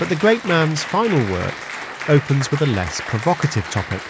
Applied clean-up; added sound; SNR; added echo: none; Applause; 10 dB; none.